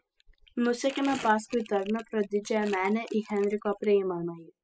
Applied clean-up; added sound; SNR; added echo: classical method spectral subtraction.